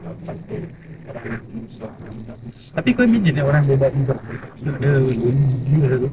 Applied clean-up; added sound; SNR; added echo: neural separator model SepFormer DNS4.